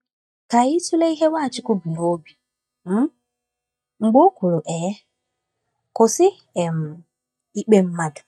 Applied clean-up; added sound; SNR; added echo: neural mask model DeepFilterNet 3.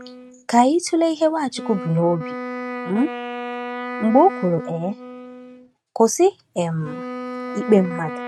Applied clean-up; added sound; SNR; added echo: neural mask model RNNoise.